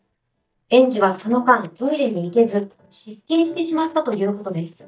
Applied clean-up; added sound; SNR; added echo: neural mask model DeepFilterNet 3.